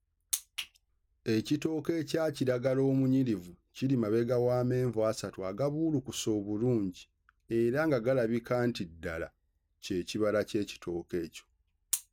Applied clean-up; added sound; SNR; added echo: none; none; none; none.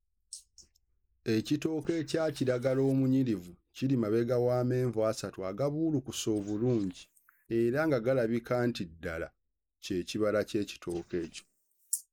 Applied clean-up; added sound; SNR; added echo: neural mask model Resemble Enhance denoiser.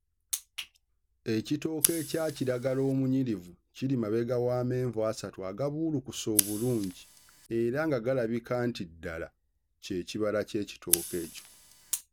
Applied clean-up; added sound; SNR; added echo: none; Scissors; 8 dB; none.